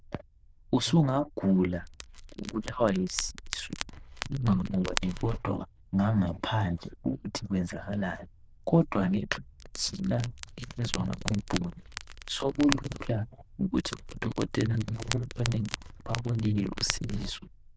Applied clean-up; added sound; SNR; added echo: neural diffusion model UNIVERSE++.